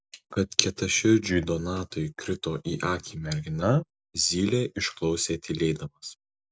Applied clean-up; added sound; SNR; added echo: none; none; none; none.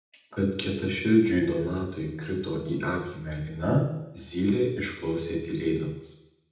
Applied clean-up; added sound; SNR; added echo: none; none; none; reverberation time 0.8 s.